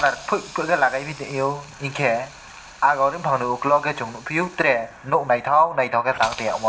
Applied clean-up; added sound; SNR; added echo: none; Hiss; 19 dB; reverberation time 0.3 s.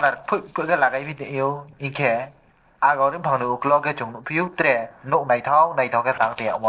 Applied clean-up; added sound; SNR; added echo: neural separator model SepFormer DNS4.